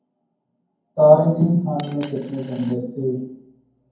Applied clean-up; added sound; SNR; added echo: none; Coin (dropping); 20 dB; reverberation time 0.9 s.